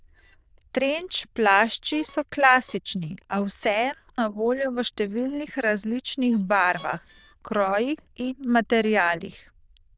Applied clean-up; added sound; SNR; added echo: neural diffusion model UNIVERSE++.